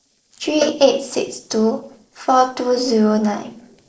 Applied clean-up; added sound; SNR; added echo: neural separator model SepFormer DNS4.